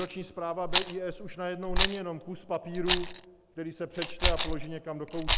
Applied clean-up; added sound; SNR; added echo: none; Rattle; -3 dB; none.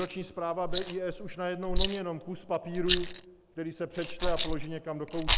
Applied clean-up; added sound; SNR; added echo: neural mask model Resemble Enhance denoiser.